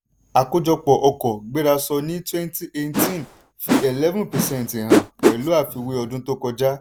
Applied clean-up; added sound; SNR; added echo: none; Whoosh, swoosh, swish; 0 dB; none.